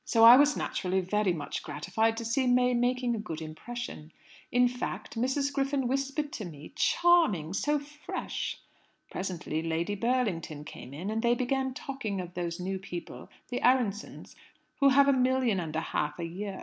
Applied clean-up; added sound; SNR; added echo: none; none; none; none.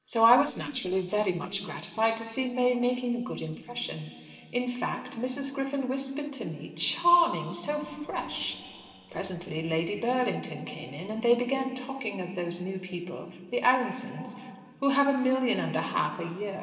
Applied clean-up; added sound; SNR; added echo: neural separator model SepFormer DNS4.